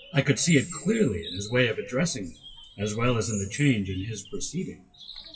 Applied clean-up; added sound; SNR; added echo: classical method WPE with log-MMSE.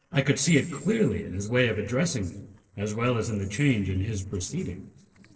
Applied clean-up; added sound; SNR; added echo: neural separator model SepFormer DNS4.